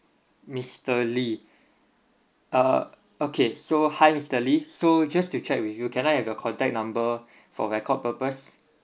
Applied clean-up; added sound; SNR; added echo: none; none; none; none.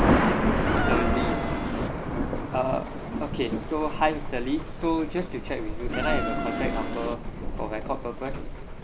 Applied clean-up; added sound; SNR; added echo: none; Insect + Thunder; -4 dB; none.